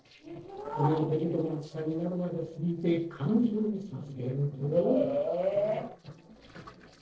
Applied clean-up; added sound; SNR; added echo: neural separator model SepFormer DNS4.